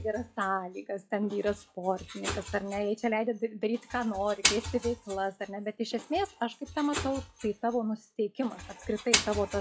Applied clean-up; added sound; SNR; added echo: classical method log-MMSE.